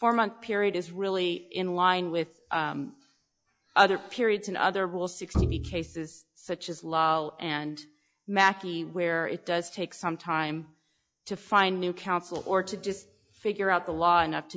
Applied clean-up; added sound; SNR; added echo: classical method log-MMSE.